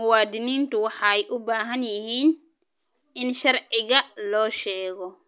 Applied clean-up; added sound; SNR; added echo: none; none; none; none.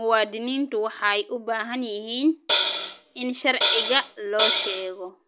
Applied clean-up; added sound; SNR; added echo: none; Hi-hat; -1 dB; none.